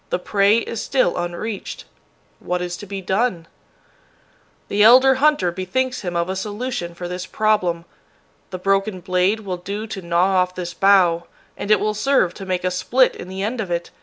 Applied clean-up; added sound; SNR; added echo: none; none; none; none.